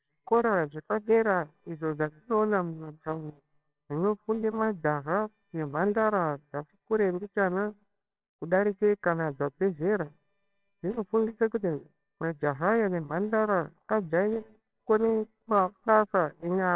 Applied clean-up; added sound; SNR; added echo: neural separator model SepFormer WHAMR!.